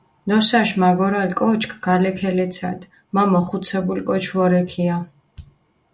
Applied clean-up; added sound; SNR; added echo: none; none; none; none.